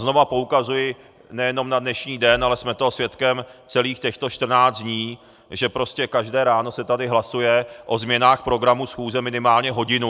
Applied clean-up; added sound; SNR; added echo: none; none; none; none.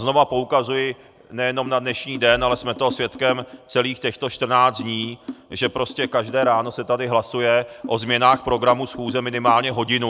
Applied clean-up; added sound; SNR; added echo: none; Drum; 14 dB; none.